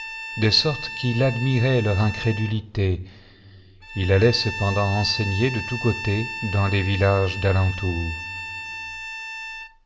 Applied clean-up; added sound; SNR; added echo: none; Bowed string instrument; 10 dB; reverberation time 1.0 s.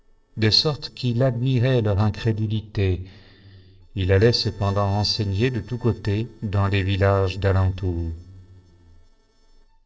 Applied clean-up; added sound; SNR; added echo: neural separator model SepFormer DNS4.